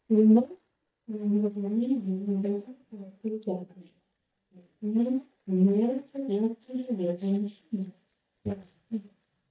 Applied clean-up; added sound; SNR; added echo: neural mask model DeepFilterNet 3.